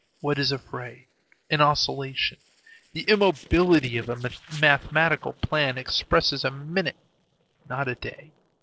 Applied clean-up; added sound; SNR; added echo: neural separator model SepFormer DNS4.